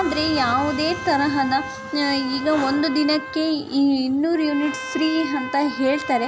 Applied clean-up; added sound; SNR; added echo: none; Trumpet; 12 dB; none.